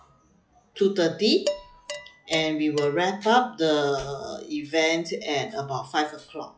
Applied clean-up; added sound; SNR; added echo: classical method log-MMSE.